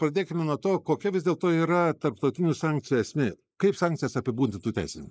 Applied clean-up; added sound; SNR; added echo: neural mask model Resemble Enhance denoiser.